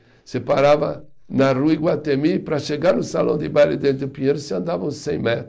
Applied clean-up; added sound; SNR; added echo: neural mask model Resemble Enhance denoiser.